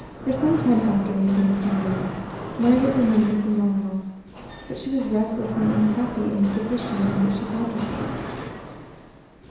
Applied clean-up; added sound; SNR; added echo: none; Mechanisms; 9 dB; reverberation time 1.0 s.